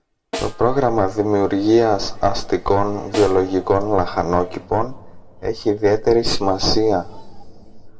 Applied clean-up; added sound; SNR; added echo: none; Snare drum; 16 dB; reverberation time 1.3 s.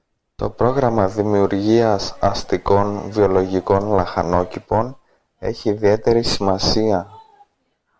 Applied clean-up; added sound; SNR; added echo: none; none; none; none.